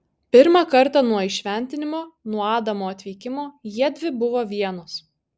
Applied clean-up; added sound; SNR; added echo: none; none; none; none.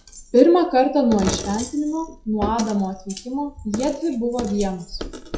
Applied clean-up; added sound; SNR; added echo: classical method WPE with log-MMSE.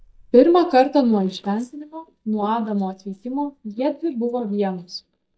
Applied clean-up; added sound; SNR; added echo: neural mask model DeepFilterNet 3.